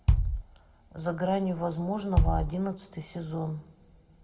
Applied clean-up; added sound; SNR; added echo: none; Bass drum; -2 dB; reverberation time 1.0 s.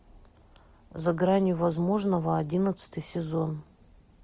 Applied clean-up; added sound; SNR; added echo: none; none; none; none.